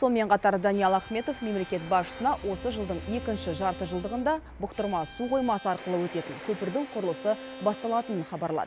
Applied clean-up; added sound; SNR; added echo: none; Bowed string instrument; 16 dB; none.